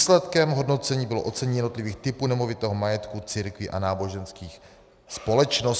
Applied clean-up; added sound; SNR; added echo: none; none; none; none.